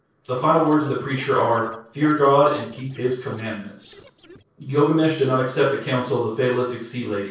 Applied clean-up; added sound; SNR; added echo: neural separator model SepFormer DNS4.